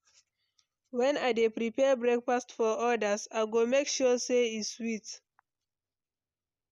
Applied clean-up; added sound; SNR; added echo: none; none; none; none.